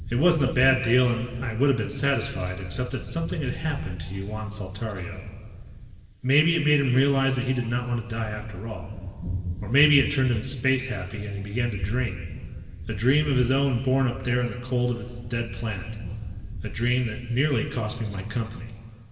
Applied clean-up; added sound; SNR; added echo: none; Thunder; 11 dB; reverberation time 2.0 s.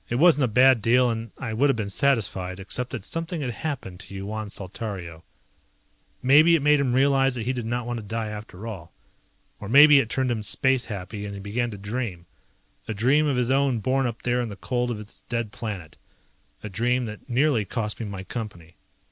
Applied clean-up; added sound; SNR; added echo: none; none; none; none.